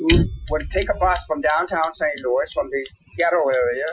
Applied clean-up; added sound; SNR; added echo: classical method Wiener filter.